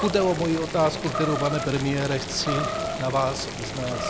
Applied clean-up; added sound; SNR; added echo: none; Boiling + Animal; 5 dB; none.